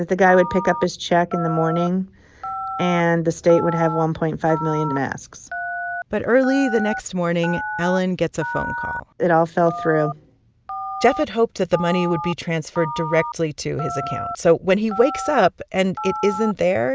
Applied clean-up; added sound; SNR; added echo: none; Telephone; 9 dB; none.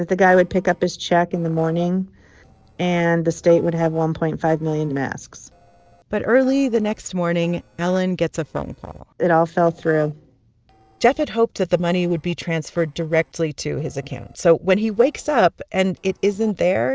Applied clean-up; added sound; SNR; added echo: neural separator model SepFormer DNS4.